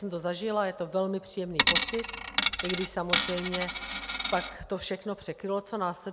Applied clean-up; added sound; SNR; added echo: none; Coin (dropping); -2 dB; none.